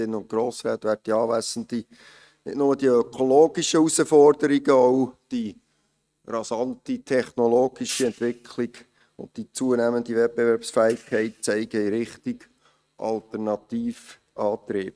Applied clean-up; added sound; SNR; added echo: neural mask model RNNoise.